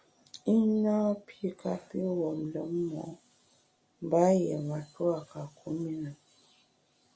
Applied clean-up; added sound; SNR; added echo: none; none; none; none.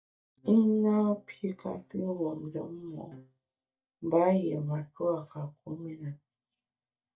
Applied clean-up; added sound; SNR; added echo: neural mask model DeepFilterNet 3.